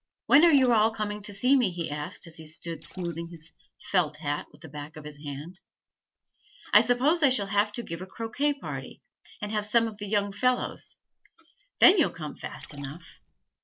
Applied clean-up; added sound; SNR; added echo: neural separator model SepFormer DNS4.